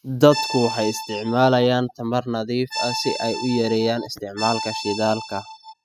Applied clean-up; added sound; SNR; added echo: classical method spectral subtraction.